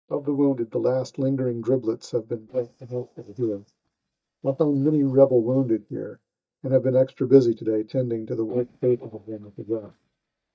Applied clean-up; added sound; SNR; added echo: neural mask model DeepFilterNet 3.